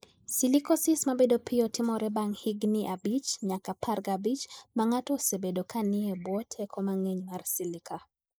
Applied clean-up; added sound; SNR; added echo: neural mask model Resemble Enhance denoiser.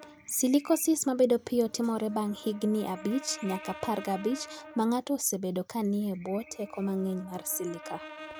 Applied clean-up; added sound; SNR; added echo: none; Brass instrument; 18 dB; none.